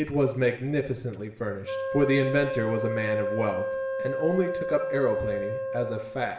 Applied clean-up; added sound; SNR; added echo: none; Wind instrument, woodwind instrument; 4 dB; reverberation time 1.0 s.